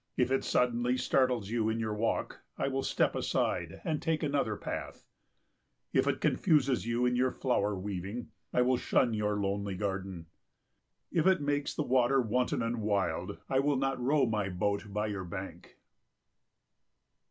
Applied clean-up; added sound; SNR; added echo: none; none; none; none.